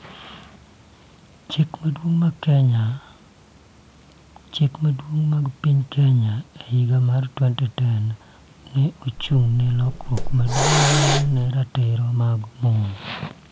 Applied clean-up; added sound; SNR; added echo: none; Hiss; 2 dB; none.